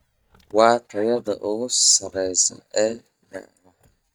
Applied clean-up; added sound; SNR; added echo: neural mask model DeepFilterNet 3.